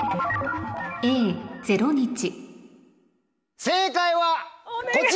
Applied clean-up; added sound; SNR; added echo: none; none; none; none.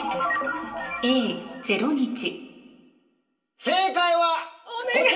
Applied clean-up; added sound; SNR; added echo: none; none; none; reverberation time 0.2 s.